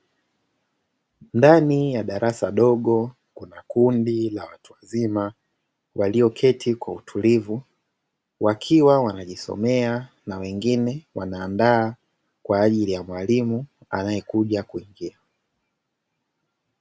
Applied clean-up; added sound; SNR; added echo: none; none; none; none.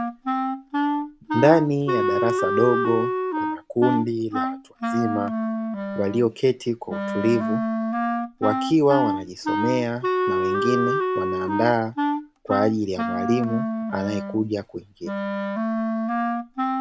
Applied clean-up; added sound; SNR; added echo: none; Wind instrument, woodwind instrument; 0 dB; none.